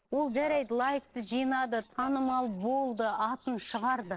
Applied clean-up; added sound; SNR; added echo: neural separator model SepFormer DNS4.